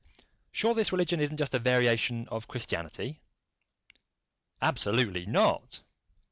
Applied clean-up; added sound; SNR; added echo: none; none; none; none.